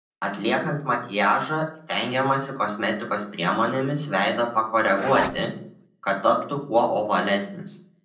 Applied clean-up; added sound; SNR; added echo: none; Zipper (clothing); 5 dB; reverberation time 0.6 s.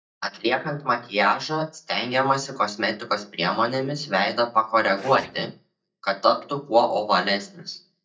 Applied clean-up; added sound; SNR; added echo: neural mask model DeepFilterNet 3.